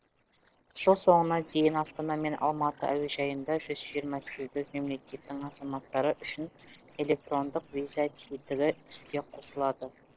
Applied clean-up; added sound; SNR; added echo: neural separator model SepFormer DNS4.